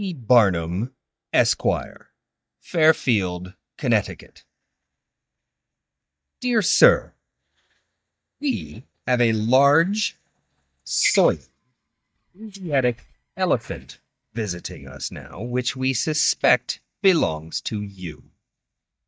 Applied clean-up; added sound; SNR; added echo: neural mask model DeepFilterNet 3.